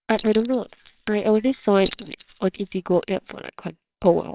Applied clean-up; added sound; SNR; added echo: neural separator model SepFormer WHAMR!.